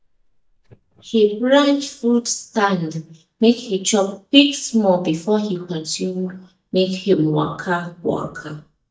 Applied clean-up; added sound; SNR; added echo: neural mask model DeepFilterNet 3.